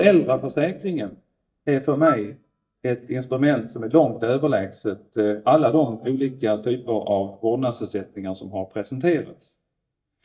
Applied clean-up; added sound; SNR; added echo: neural mask model DeepFilterNet 3.